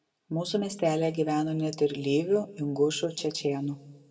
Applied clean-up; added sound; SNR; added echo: none; none; none; reverberation time 0.9 s.